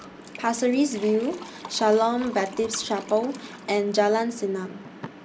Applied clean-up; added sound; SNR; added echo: none; Liquid; 20 dB; none.